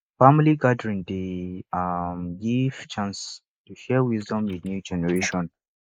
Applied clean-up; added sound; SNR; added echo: neural mask model Resemble Enhance denoiser.